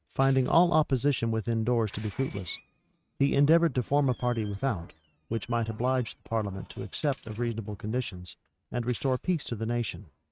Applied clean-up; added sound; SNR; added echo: neural mask model RNNoise.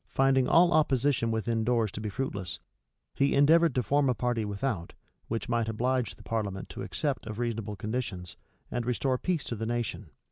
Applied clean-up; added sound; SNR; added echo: none; none; none; none.